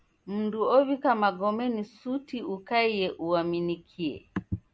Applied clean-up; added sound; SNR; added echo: none; none; none; none.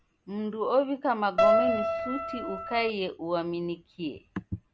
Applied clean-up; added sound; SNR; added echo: none; Keyboard (musical); -5 dB; none.